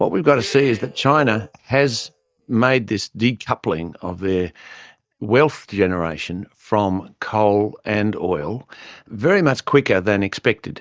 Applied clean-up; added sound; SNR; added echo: neural mask model DeepFilterNet 3.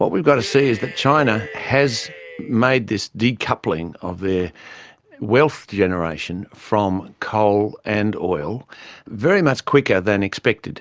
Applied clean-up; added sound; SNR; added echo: none; Cheering; 15 dB; none.